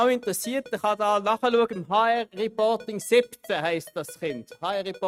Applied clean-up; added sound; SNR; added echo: neural mask model RNNoise.